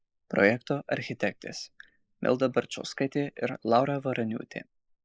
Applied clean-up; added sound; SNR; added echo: neural mask model Resemble Enhance denoiser.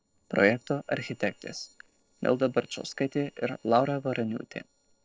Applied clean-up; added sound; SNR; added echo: neural separator model SepFormer DNS4.